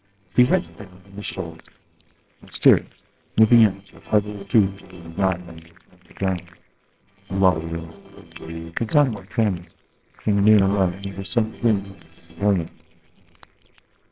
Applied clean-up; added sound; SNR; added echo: neural separator model SepFormer WHAMR!.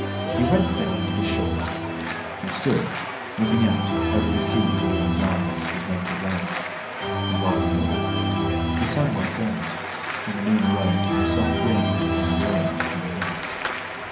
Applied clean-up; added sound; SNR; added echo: none; Organ; -2 dB; reverberation time 0.6 s.